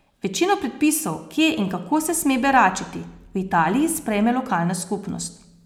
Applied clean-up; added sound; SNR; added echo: none; none; none; none.